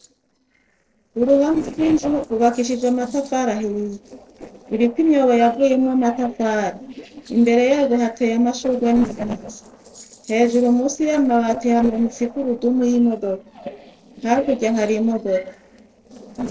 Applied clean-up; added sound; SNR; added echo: neural separator model SepFormer DNS4.